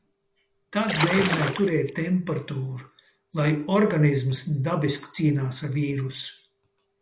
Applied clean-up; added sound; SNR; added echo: none; Splash, splatter; 3 dB; none.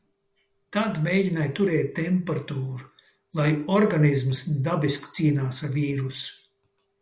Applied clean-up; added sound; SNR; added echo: none; none; none; none.